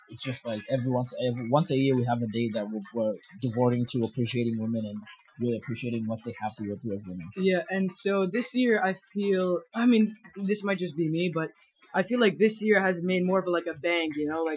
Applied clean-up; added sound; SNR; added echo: classical method Wiener filter.